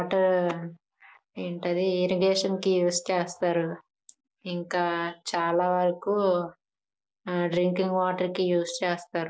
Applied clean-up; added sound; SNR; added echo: none; none; none; none.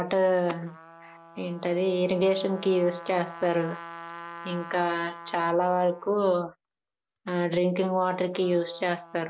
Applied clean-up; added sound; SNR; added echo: none; Trumpet; 18 dB; none.